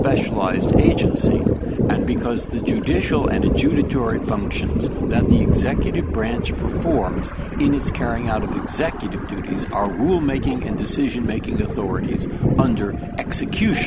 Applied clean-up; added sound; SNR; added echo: none; Thunder; -2 dB; none.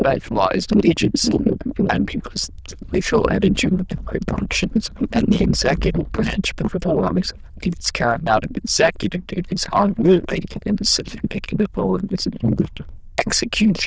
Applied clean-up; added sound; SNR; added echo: neural diffusion model UNIVERSE++.